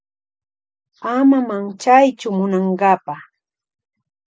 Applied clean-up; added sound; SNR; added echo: none; none; none; none.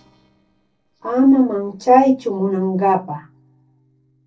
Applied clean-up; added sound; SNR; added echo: neural separator model SepFormer DNS4.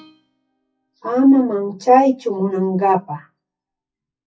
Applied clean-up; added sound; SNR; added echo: classical method WPE with log-MMSE.